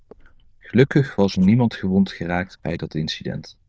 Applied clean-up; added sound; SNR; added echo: neural diffusion model UNIVERSE++.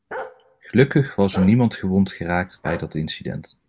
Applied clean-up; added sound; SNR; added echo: none; Bark; 16 dB; none.